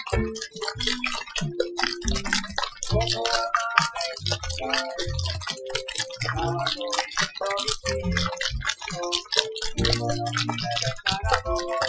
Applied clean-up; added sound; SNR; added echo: classical method Wiener filter.